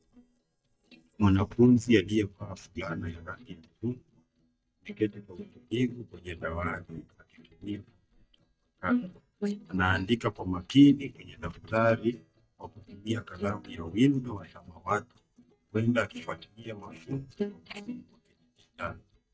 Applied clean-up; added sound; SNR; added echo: neural mask model DeepFilterNet 3.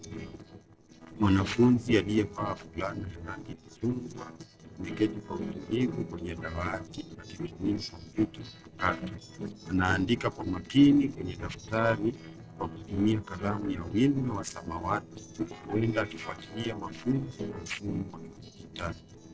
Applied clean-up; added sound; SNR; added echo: neural separator model SepFormer DNS4.